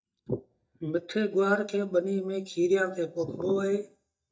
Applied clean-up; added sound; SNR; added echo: neural mask model DeepFilterNet 3.